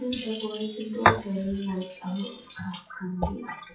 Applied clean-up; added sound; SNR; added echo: classical method WPE with log-MMSE.